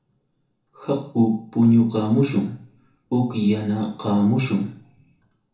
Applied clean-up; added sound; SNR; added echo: none; none; none; reverberation time 0.8 s.